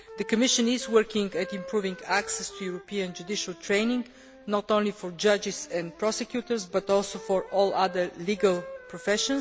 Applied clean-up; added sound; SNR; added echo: none; Wind instrument, woodwind instrument; 17 dB; none.